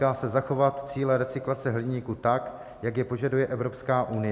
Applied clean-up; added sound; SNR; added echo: none; none; none; none.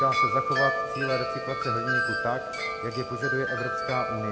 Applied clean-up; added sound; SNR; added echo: none; Wind chime; -3 dB; none.